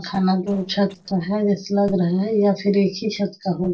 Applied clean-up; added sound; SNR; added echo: neural separator model SepFormer DNS4.